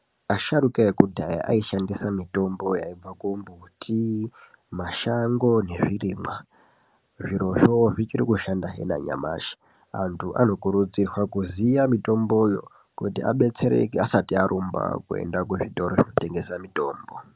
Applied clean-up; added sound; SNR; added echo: none; none; none; none.